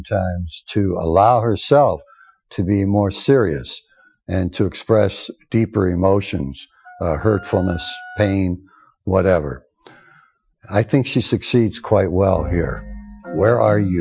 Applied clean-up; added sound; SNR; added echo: classical method Wiener filter.